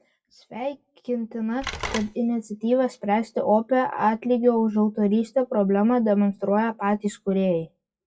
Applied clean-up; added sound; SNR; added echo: classical method WPE with log-MMSE.